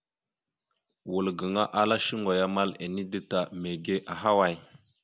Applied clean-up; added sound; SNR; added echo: none; none; none; none.